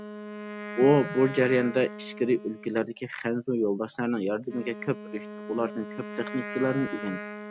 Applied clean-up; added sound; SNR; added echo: none; Wind instrument, woodwind instrument; 12 dB; none.